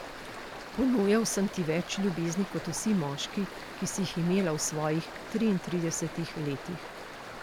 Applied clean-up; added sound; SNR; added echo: none; Stream; 11 dB; none.